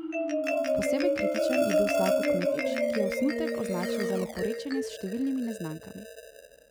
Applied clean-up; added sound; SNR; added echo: none; Marimba, xylophone; -5 dB; none.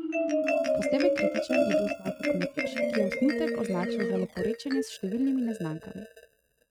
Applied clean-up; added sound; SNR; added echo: neural mask model RNNoise.